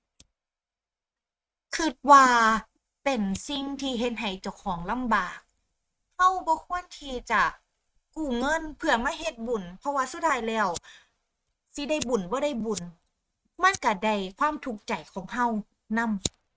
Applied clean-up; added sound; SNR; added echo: neural mask model RNNoise.